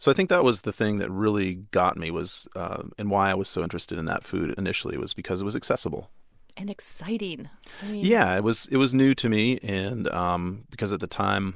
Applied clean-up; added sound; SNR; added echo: none; none; none; none.